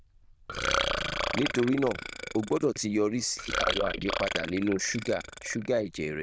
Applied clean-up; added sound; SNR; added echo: neural diffusion model UNIVERSE++.